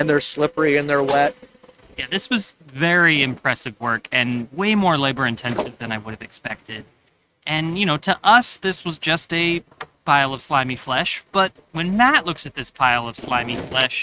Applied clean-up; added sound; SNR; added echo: neural mask model RNNoise.